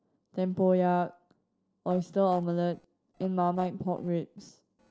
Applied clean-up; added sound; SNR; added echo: neural separator model SepFormer DNS4.